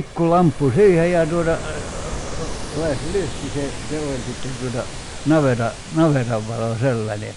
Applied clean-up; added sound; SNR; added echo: none; Ocean; 10 dB; none.